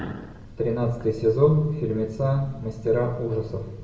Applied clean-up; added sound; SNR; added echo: none; none; none; reverberation time 0.9 s.